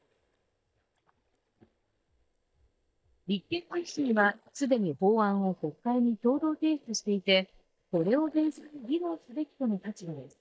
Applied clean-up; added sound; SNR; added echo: neural mask model DeepFilterNet 3.